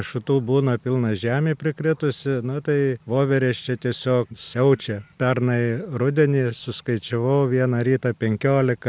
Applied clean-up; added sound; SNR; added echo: none; none; none; none.